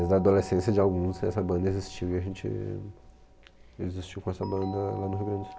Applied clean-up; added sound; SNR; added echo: none; Doorbell; 17 dB; none.